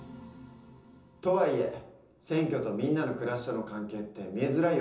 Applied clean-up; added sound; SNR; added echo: none; none; none; reverberation time 0.6 s.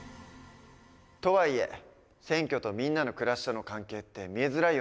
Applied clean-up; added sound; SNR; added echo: none; none; none; none.